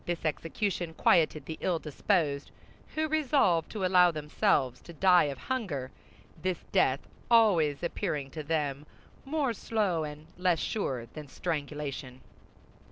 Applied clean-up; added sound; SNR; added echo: none; none; none; none.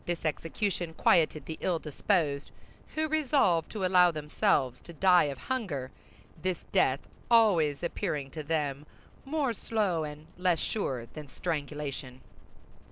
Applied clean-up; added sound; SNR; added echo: none; Water / Splash, splatter; 15 dB; none.